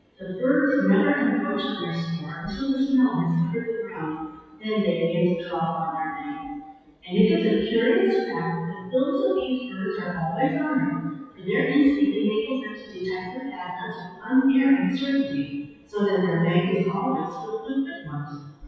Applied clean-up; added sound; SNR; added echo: classical method WPE with log-MMSE.